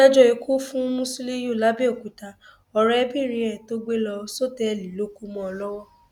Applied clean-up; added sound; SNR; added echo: none; none; none; none.